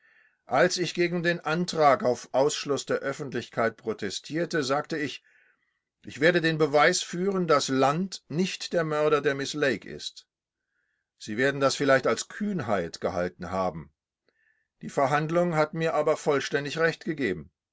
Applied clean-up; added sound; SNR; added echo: none; none; none; none.